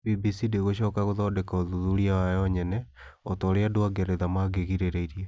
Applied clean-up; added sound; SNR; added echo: none; none; none; none.